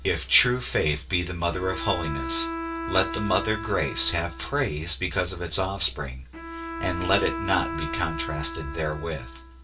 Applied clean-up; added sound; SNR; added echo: none; Bowed string instrument; 10 dB; reverberation time 0.2 s.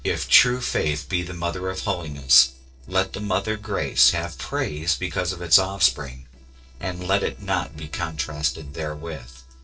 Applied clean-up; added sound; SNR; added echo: neural separator model SepFormer DNS4.